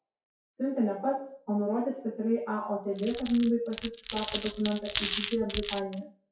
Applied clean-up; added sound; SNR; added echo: classical method WPE with log-MMSE.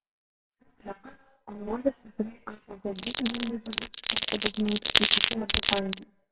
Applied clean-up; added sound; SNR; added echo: neural separator model SepFormer WHAMR!.